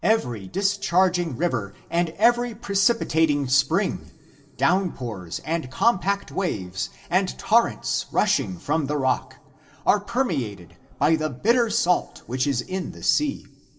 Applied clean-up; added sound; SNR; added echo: none; none; none; reverberation time 2.4 s.